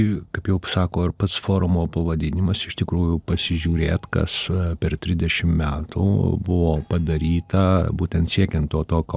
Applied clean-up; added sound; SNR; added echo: neural separator model SepFormer DNS4.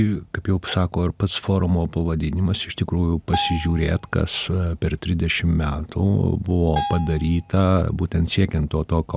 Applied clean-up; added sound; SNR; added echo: none; Bell; 11 dB; none.